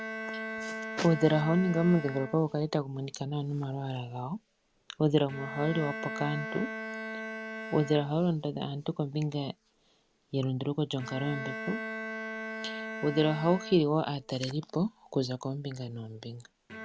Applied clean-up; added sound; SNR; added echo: none; Bowed string instrument; 10 dB; none.